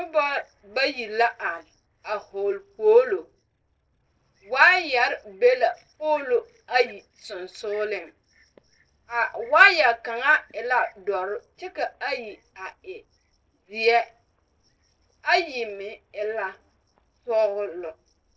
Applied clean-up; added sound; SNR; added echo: neural separator model SepFormer DNS4.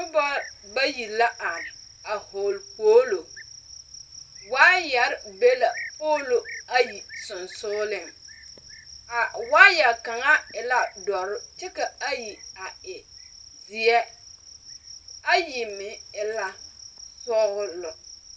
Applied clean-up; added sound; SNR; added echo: none; Cricket; 18 dB; reverberation time 0.1 s.